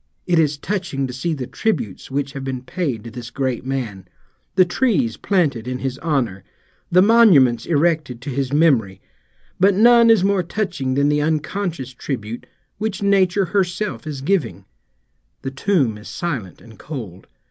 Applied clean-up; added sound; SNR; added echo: none; none; none; none.